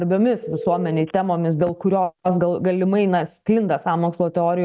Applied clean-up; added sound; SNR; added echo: none; Telephone; 18 dB; none.